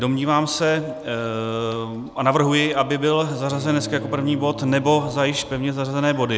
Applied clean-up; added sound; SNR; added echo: none; Bowed string instrument; 18 dB; none.